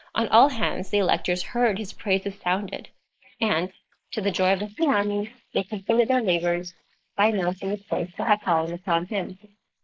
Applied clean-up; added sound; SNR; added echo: neural mask model Resemble Enhance denoiser.